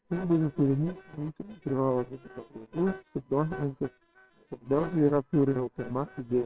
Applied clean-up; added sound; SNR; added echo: neural separator model SepFormer WHAMR!.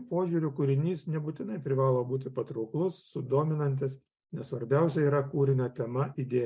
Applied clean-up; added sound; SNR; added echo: none; none; none; none.